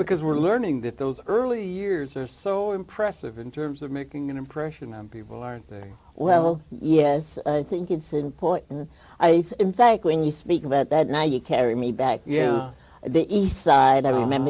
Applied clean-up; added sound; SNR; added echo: none; none; none; none.